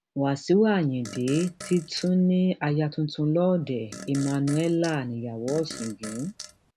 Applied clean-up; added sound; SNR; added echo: none; Fart; 17 dB; none.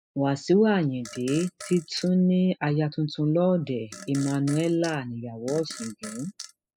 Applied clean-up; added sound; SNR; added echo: classical method spectral subtraction.